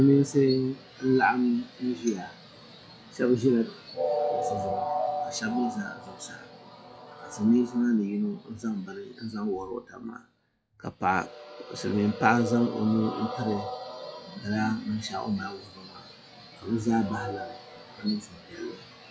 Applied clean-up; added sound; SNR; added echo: classical method log-MMSE.